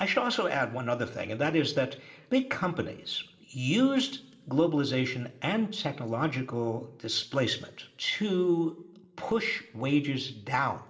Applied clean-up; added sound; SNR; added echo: none; none; none; reverberation time 0.6 s.